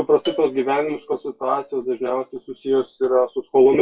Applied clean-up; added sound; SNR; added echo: classical method WPE with log-MMSE.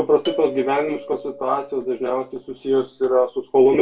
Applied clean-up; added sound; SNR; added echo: none; Doorbell; 15 dB; reverberation time 0.2 s.